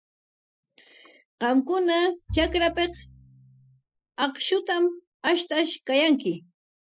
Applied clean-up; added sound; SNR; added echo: classical method Wiener filter.